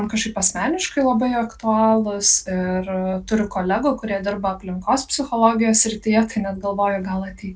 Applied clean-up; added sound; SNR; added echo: none; none; none; none.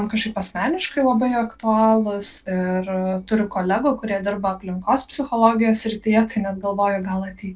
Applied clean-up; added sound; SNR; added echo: neural separator model SepFormer DNS4.